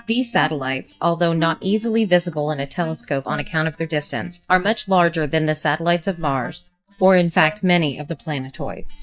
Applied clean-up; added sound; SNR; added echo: neural mask model DeepFilterNet 3.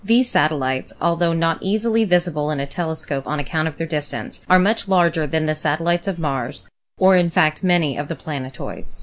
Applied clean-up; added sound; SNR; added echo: none; none; none; none.